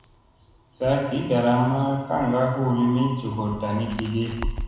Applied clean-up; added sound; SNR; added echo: none; Crackle; 13 dB; reverberation time 1.0 s.